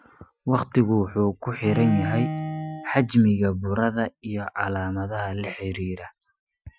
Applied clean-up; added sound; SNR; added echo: classical method Wiener filter.